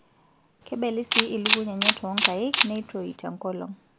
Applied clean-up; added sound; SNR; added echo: none; Camera; -4 dB; none.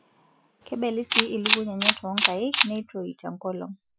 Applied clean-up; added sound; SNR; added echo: classical method Wiener filter.